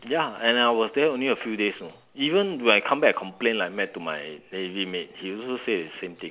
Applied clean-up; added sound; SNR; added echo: none; none; none; none.